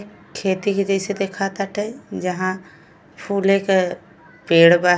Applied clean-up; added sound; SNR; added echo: none; none; none; none.